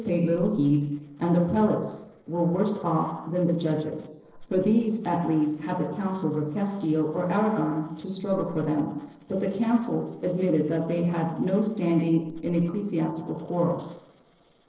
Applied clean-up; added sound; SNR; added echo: neural separator model SepFormer DNS4.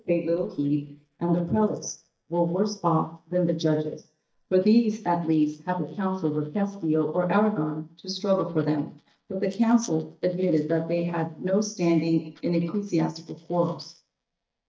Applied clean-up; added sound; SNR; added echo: neural mask model DeepFilterNet 3.